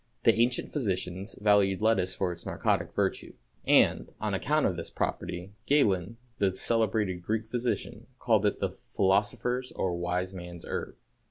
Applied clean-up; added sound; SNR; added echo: none; none; none; none.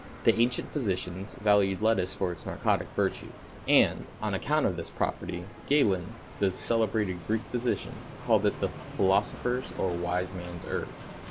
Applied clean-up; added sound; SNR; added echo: none; Bicycle; 14 dB; none.